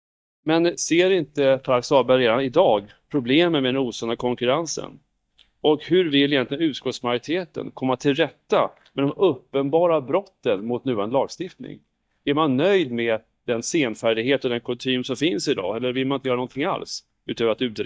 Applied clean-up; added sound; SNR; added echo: neural mask model DeepFilterNet 3.